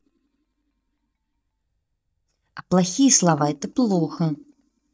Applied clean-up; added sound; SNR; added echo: neural mask model DeepFilterNet 3.